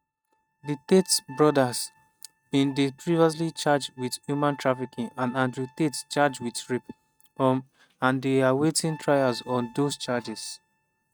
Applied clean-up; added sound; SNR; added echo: neural mask model RNNoise.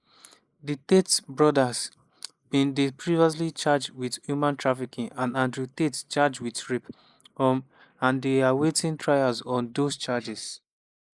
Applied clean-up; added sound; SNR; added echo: neural mask model Resemble Enhance denoiser.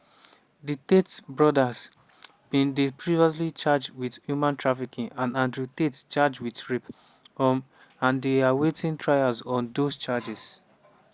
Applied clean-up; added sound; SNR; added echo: none; none; none; none.